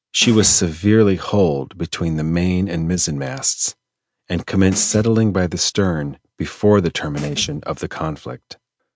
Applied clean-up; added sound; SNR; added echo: neural mask model RNNoise.